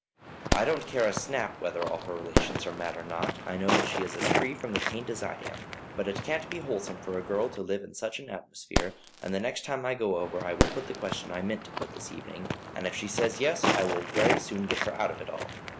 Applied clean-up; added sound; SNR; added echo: none; Fireworks + Walk, footsteps; 0 dB; none.